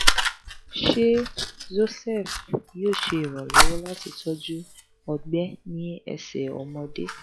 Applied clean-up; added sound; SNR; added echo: classical method log-MMSE.